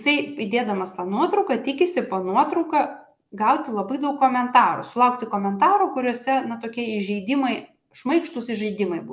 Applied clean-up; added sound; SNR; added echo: none; none; none; none.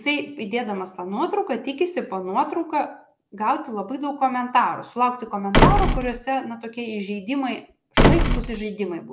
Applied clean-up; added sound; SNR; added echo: none; Slam; -4 dB; none.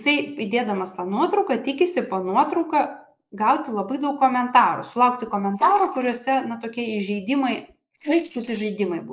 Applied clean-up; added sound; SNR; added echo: neural mask model Resemble Enhance denoiser.